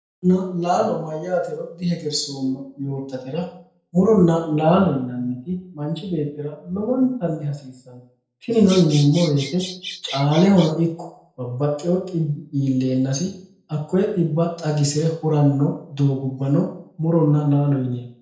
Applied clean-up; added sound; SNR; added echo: neural separator model SepFormer DNS4.